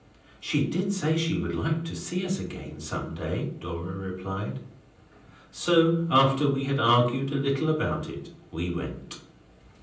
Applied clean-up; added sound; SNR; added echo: none; none; none; reverberation time 0.6 s.